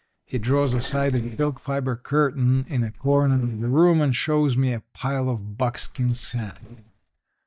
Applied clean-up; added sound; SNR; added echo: neural mask model DeepFilterNet 3.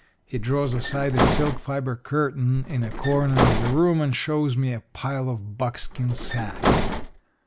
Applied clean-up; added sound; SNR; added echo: none; Bus; 0 dB; none.